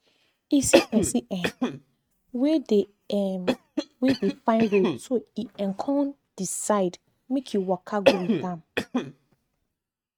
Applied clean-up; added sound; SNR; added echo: neural mask model RNNoise.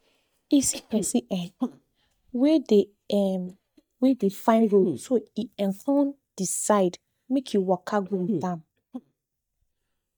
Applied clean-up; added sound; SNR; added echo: neural mask model DeepFilterNet 3.